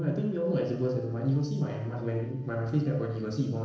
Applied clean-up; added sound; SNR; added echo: neural separator model SepFormer DNS4.